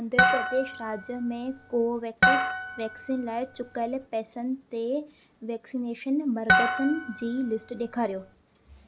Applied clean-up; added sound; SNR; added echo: none; Harp; -3 dB; none.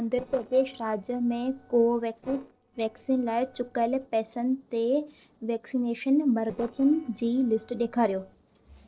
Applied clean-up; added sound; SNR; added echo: neural separator model SepFormer DNS4.